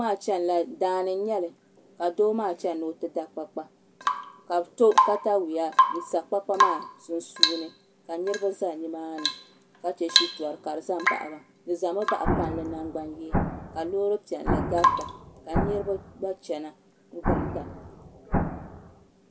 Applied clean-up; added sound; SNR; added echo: none; Drip / Water tap, faucet / Rain + Explosion; 0 dB; none.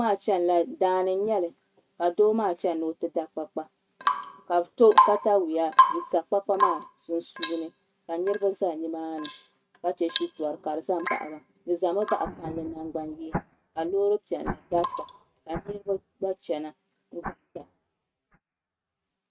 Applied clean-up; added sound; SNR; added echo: neural mask model RNNoise.